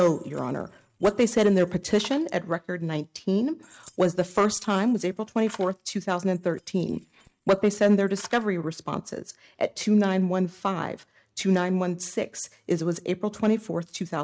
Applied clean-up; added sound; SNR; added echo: neural mask model RNNoise.